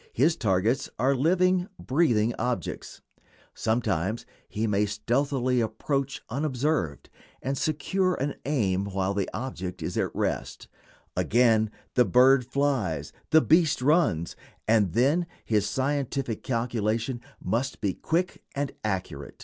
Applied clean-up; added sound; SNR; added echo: none; none; none; none.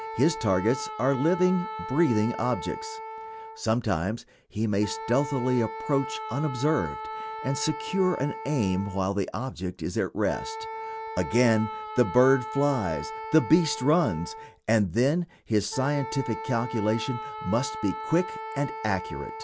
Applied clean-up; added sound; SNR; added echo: none; Wind instrument, woodwind instrument; 10 dB; none.